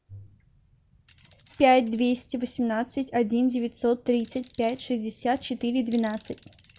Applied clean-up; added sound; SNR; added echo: none; Tools; 17 dB; none.